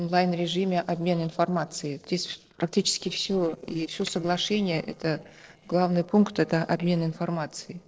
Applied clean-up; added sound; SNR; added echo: neural separator model SepFormer DNS4.